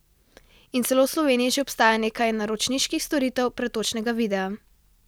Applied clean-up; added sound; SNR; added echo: none; none; none; none.